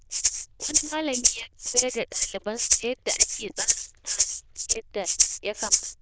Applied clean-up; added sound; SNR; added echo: neural diffusion model UNIVERSE++.